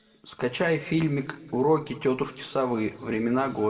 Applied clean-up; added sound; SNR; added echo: none; none; none; reverberation time 1.1 s.